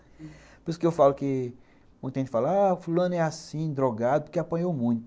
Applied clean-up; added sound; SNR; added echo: none; none; none; none.